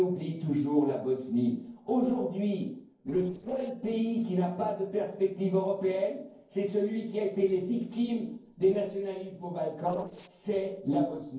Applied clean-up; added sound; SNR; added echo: neural separator model SepFormer DNS4.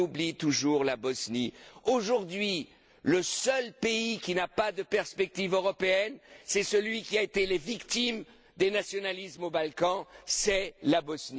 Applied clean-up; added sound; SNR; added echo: none; none; none; none.